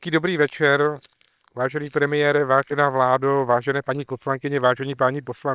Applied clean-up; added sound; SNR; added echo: neural separator model SepFormer WHAM!.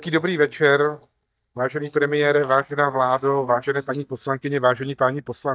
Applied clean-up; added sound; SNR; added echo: neural mask model DeepFilterNet 3.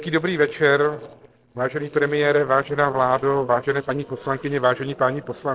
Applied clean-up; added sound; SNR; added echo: neural separator model SepFormer DNS4.